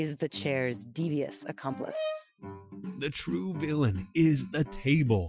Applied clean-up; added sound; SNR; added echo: classical method Wiener filter.